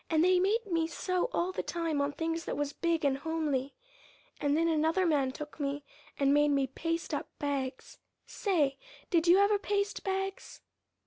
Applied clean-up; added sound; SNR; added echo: none; none; none; none.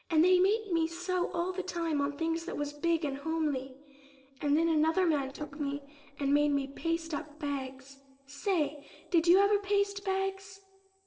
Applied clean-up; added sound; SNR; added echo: neural separator model SepFormer DNS4.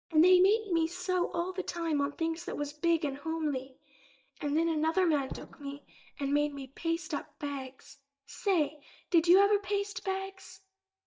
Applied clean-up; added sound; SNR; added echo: neural mask model DeepFilterNet 3.